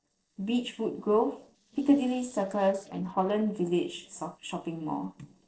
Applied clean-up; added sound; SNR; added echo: neural separator model SepFormer DNS4.